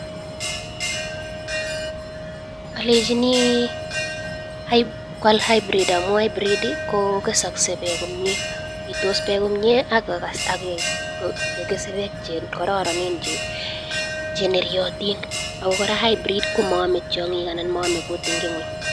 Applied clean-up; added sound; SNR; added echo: none; Bell; 5 dB; none.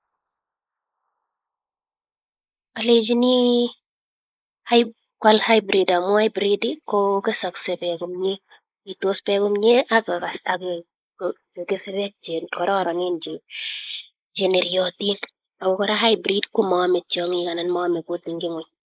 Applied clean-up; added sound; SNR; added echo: neural mask model Resemble Enhance denoiser.